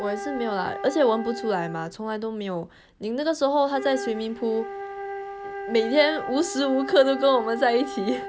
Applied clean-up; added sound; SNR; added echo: none; Wind instrument, woodwind instrument; 10 dB; none.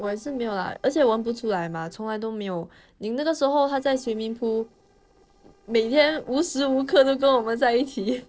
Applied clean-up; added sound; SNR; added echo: neural separator model SepFormer DNS4.